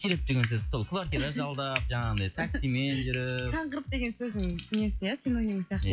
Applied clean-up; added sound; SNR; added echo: classical method log-MMSE.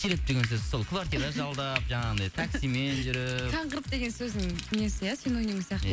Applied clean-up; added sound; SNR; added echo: none; Frying (food); 13 dB; none.